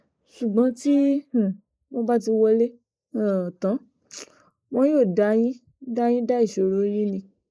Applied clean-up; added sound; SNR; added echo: neural mask model Resemble Enhance denoiser.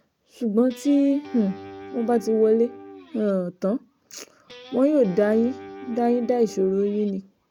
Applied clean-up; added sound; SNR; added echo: none; Guitar; 17 dB; none.